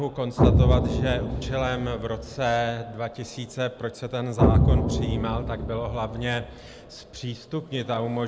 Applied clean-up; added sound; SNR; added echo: none; Explosion; -3 dB; none.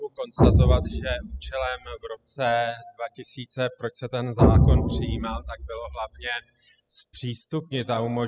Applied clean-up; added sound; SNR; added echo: classical method spectral subtraction.